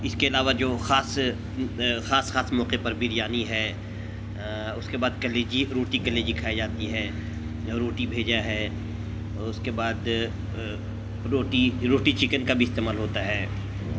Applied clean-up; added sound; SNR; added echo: none; Brass instrument; 11 dB; none.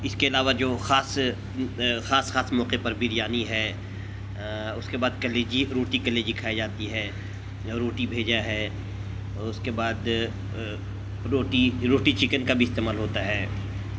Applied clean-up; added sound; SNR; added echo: none; none; none; none.